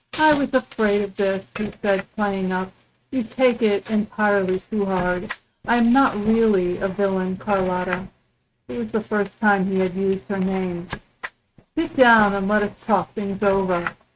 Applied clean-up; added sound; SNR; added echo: neural mask model RNNoise.